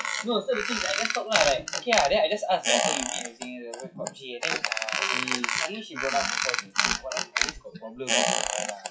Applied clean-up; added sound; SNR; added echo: classical method WPE with log-MMSE.